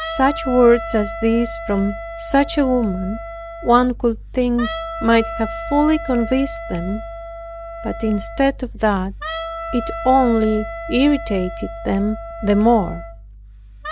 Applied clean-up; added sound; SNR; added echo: none; Wind instrument, woodwind instrument; 11 dB; none.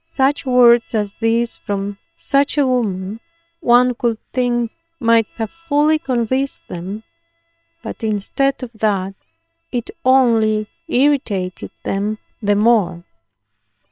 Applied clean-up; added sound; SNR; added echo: neural separator model SepFormer WHAM!.